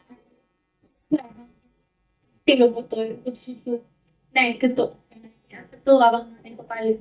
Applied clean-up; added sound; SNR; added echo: neural mask model DeepFilterNet 3.